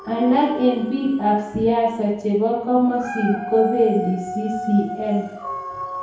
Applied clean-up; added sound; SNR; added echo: none; Dog; 11 dB; reverberation time 1.9 s.